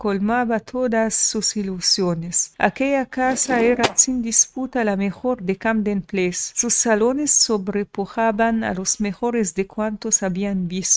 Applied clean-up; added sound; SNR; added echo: neural mask model RNNoise.